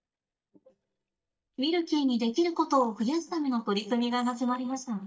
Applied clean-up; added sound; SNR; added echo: neural mask model DeepFilterNet 3.